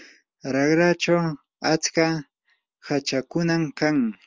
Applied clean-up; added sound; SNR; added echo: none; none; none; none.